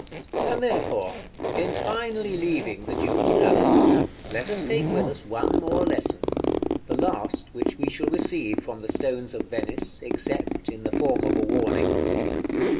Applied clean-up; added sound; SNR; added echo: none; Zipper (clothing); -5 dB; reverberation time 0.7 s.